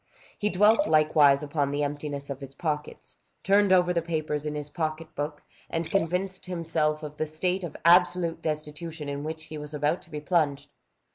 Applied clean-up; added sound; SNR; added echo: neural mask model Resemble Enhance denoiser.